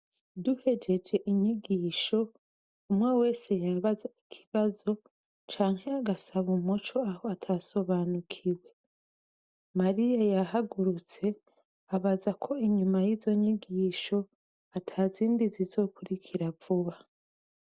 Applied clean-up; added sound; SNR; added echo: none; none; none; none.